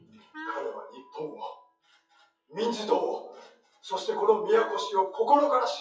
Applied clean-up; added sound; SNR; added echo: classical method WPE with log-MMSE.